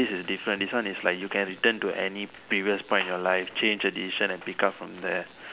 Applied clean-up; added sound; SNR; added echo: none; none; none; none.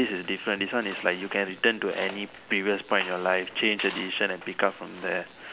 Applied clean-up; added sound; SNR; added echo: none; Tools; 18 dB; none.